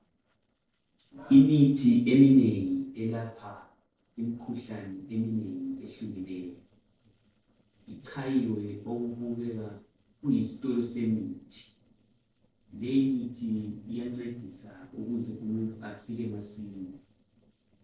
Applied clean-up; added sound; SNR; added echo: neural separator model SepFormer DNS4.